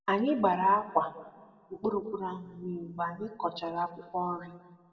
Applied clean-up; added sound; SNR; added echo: none; none; none; reverberation time 1.4 s.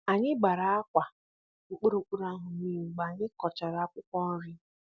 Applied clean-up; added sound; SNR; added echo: none; none; none; none.